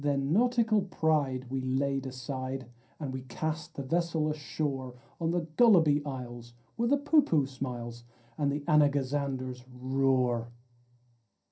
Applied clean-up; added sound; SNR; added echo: none; none; none; reverberation time 0.3 s.